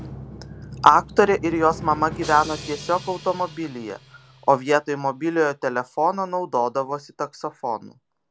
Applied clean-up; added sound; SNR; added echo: none; Drum; 17 dB; none.